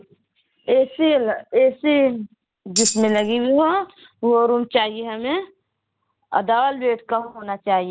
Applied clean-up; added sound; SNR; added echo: none; Tambourine; 3 dB; none.